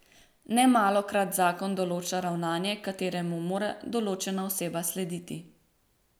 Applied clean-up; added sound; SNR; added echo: none; none; none; none.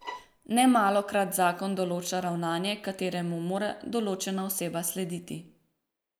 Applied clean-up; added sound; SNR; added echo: neural mask model Resemble Enhance denoiser.